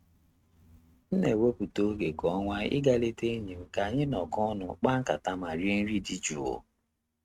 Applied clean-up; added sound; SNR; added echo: neural mask model RNNoise.